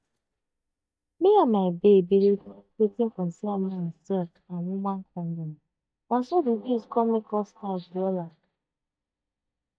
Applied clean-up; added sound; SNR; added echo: neural mask model DeepFilterNet 3.